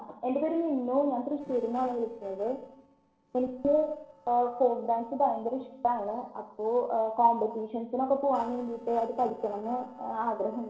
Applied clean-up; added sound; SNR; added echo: neural separator model SepFormer DNS4.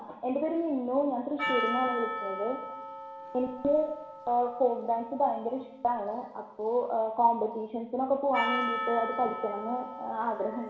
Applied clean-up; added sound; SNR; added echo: none; Percussion; 8 dB; reverberation time 0.9 s.